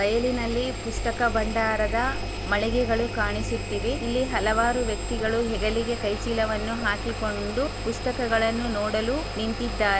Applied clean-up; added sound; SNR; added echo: none; Engine; 4 dB; none.